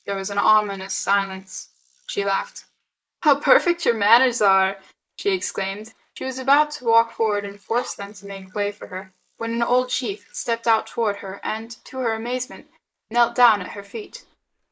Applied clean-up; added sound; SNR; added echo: neural mask model Resemble Enhance denoiser.